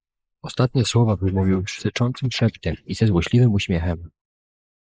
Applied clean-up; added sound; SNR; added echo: neural mask model Resemble Enhance denoiser.